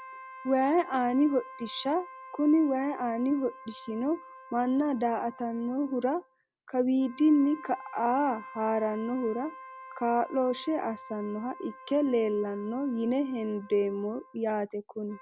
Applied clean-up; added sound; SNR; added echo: none; Wind instrument, woodwind instrument; 18 dB; none.